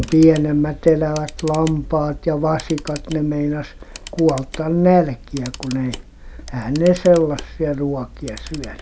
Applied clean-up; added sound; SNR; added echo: none; Camera; 16 dB; none.